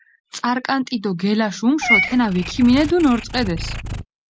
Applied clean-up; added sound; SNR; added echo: none; Meow / Purr; 7 dB; none.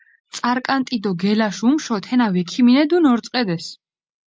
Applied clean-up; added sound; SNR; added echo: none; none; none; none.